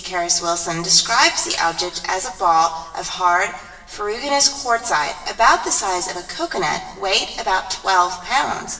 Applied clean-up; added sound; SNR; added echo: none; none; none; reverberation time 1.4 s.